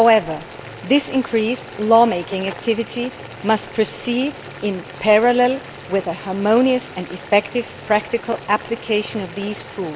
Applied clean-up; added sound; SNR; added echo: none; Boiling; 16 dB; none.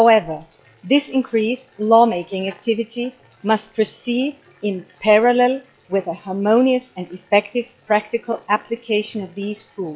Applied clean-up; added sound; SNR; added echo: classical method log-MMSE.